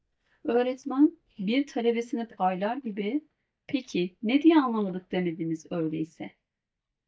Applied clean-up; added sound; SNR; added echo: neural mask model DeepFilterNet 3.